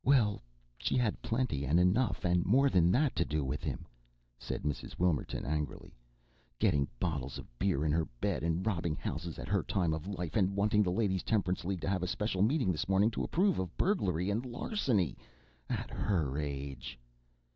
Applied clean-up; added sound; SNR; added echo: none; none; none; none.